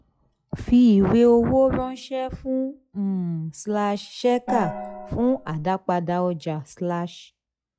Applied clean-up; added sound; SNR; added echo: classical method log-MMSE.